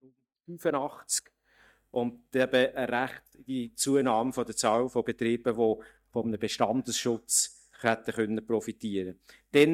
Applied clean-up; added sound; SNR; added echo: neural mask model DeepFilterNet 3.